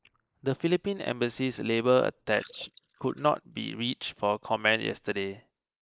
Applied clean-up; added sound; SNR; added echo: neural mask model Resemble Enhance denoiser.